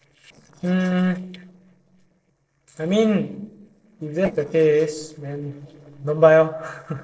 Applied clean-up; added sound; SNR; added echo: neural separator model SepFormer DNS4.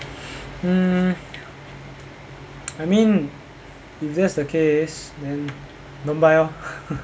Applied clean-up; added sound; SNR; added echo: none; none; none; none.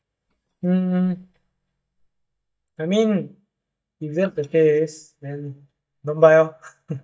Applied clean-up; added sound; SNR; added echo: neural mask model DeepFilterNet 3.